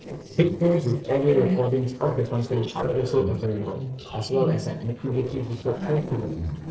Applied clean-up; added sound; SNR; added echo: neural separator model SepFormer DNS4.